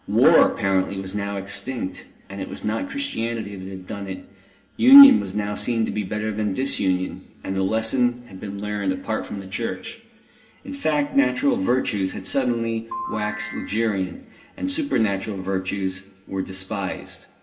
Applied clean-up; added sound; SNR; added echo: none; Ringtone / Chime; 11 dB; reverberation time 1.6 s.